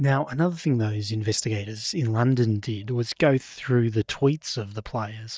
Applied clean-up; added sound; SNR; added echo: neural mask model DeepFilterNet 3.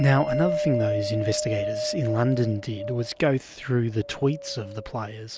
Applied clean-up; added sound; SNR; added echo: none; Wind; 6 dB; none.